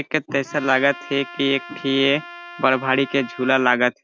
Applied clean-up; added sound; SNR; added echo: none; Trumpet; 17 dB; none.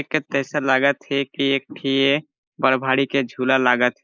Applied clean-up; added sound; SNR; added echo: neural mask model Resemble Enhance denoiser.